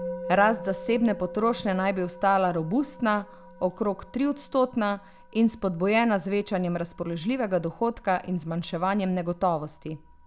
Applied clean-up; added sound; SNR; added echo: none; Musical instrument; 16 dB; none.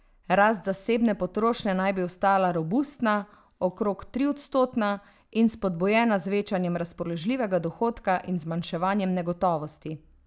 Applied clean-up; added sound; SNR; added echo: none; none; none; none.